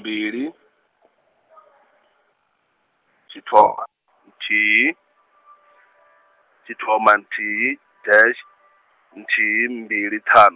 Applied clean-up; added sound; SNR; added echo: none; none; none; none.